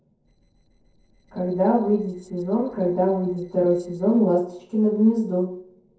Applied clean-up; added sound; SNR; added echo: neural separator model SepFormer DNS4.